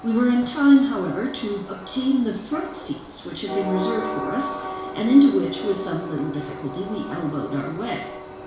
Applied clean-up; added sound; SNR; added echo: none; Train; 11 dB; reverberation time 0.7 s.